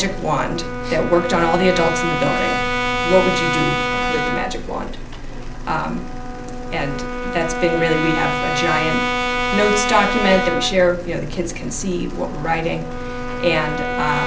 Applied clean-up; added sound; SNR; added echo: none; Brass instrument; 3 dB; none.